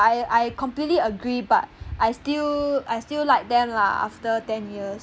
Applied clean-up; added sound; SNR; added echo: none; none; none; none.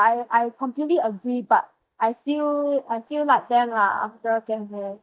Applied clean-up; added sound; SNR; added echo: neural mask model DeepFilterNet 3.